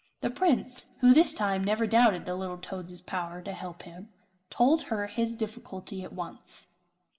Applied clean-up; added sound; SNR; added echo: none; none; none; reverberation time 0.9 s.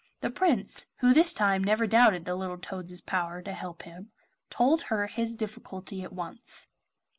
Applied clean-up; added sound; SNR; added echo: none; none; none; none.